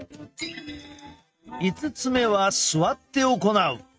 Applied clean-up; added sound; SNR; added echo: neural mask model RNNoise.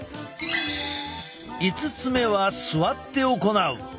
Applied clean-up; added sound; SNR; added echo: none; Wind instrument, woodwind instrument + Drawer open or close; 17 dB; none.